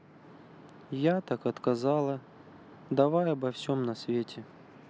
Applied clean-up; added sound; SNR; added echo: none; none; none; none.